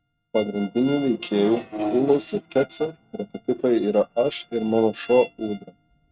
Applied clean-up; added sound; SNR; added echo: neural mask model RNNoise.